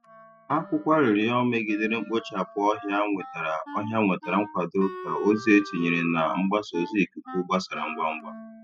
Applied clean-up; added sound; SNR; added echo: classical method spectral subtraction.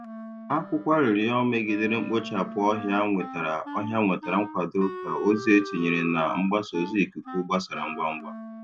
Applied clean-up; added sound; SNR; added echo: none; Wind instrument, woodwind instrument; 13 dB; none.